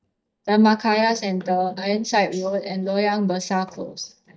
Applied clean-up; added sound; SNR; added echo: neural mask model DeepFilterNet 3.